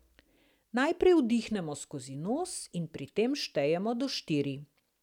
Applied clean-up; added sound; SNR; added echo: none; none; none; none.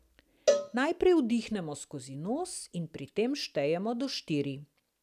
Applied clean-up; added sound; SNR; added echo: none; Cowbell; 3 dB; none.